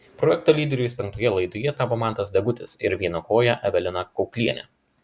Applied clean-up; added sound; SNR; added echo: none; none; none; none.